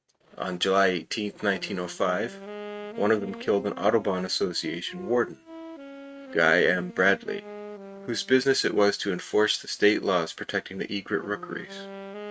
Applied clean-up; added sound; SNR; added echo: neural mask model RNNoise.